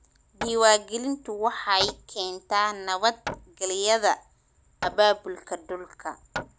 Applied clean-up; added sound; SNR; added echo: none; Hammer; 15 dB; none.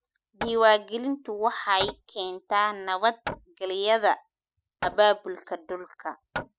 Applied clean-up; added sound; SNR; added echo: classical method spectral subtraction.